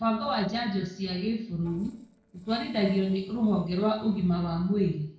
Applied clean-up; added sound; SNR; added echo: neural separator model SepFormer DNS4.